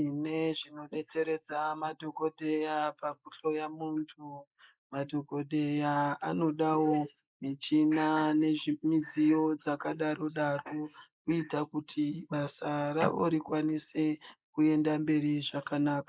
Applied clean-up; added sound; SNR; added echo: neural mask model Resemble Enhance denoiser.